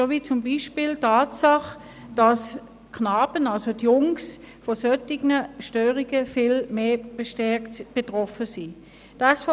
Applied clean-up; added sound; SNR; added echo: none; none; none; none.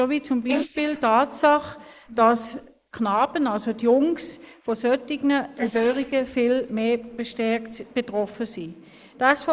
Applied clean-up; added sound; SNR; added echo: neural mask model Resemble Enhance denoiser.